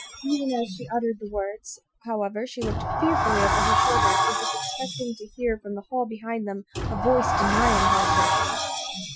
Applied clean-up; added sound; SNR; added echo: classical method Wiener filter.